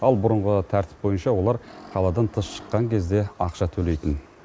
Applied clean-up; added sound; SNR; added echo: none; none; none; none.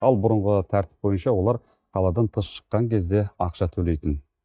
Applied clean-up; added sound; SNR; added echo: neural mask model DeepFilterNet 3.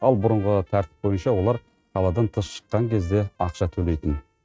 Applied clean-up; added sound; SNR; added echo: neural mask model RNNoise.